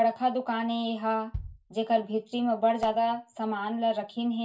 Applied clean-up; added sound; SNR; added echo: none; Bass drum; 16 dB; reverberation time 0.2 s.